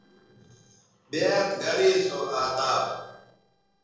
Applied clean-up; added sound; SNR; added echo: neural separator model SepFormer DNS4.